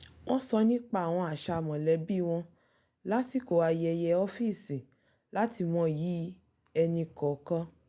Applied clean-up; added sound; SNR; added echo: none; none; none; none.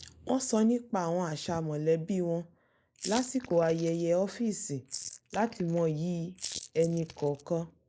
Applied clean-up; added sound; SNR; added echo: neural mask model Resemble Enhance denoiser.